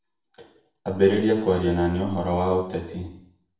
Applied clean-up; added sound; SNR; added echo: none; none; none; reverberation time 0.6 s.